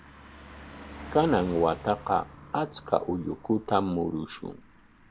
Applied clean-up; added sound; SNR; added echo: none; Car passing by; 17 dB; none.